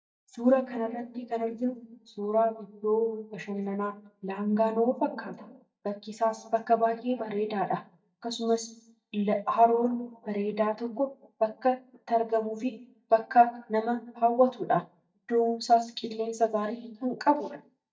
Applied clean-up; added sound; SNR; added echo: neural mask model DeepFilterNet 3.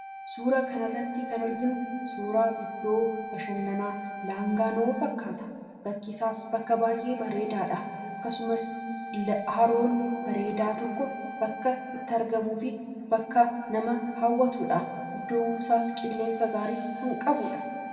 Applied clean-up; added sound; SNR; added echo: none; Wind instrument, woodwind instrument; 11 dB; reverberation time 1.9 s.